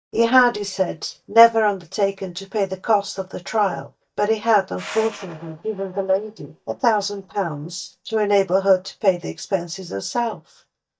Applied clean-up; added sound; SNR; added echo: neural mask model DeepFilterNet 3.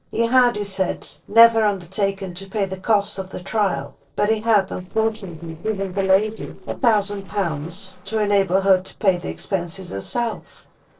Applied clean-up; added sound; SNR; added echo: neural separator model SepFormer DNS4.